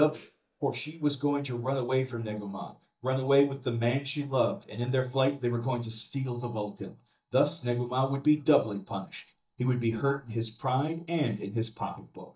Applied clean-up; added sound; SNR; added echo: neural mask model DeepFilterNet 3.